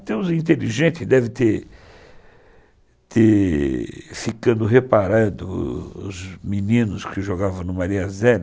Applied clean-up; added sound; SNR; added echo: none; none; none; none.